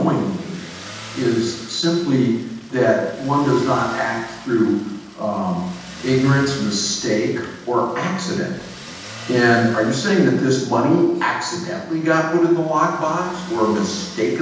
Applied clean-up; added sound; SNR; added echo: none; Motor vehicle (road); 19 dB; reverberation time 0.9 s.